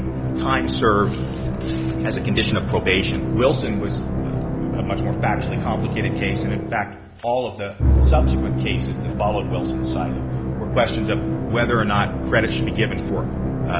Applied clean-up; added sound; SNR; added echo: none; Musical instrument; -2 dB; none.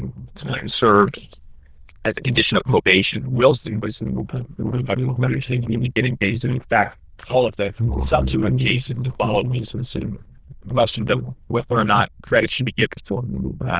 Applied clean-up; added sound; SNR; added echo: neural diffusion model UNIVERSE++.